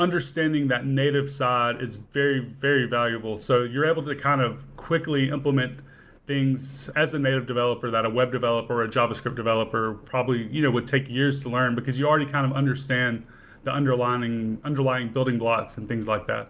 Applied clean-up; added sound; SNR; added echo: none; none; none; none.